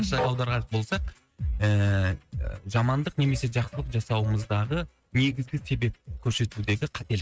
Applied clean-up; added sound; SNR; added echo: neural mask model RNNoise.